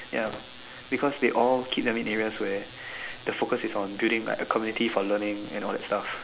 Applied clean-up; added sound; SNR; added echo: none; none; none; none.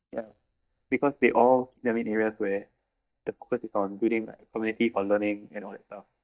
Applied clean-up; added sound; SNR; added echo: neural mask model DeepFilterNet 3.